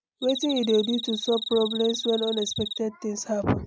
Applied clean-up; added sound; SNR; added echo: neural mask model RNNoise.